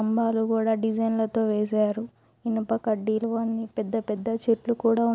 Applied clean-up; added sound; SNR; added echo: none; none; none; none.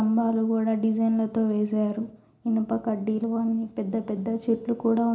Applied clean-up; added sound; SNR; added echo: none; none; none; reverberation time 0.4 s.